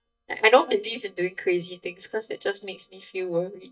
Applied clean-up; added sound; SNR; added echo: neural mask model DeepFilterNet 3.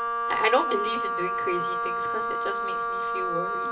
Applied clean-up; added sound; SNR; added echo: none; Wind instrument, woodwind instrument; -3 dB; reverberation time 0.8 s.